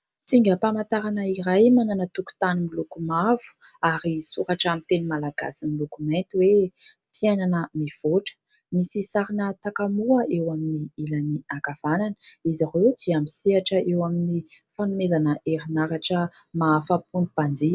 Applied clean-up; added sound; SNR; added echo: none; none; none; none.